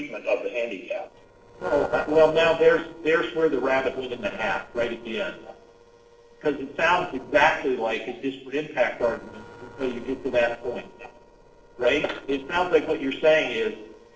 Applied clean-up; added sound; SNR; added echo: neural separator model SepFormer DNS4.